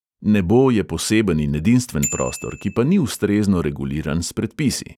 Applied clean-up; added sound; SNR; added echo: none; Bicycle bell; 16 dB; none.